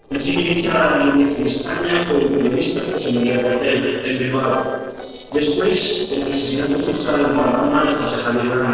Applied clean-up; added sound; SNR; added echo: neural separator model SepFormer DNS4.